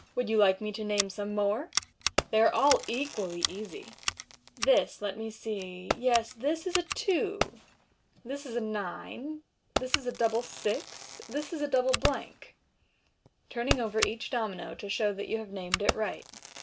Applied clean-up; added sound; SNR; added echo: none; Fireworks + Scissors; 6 dB; none.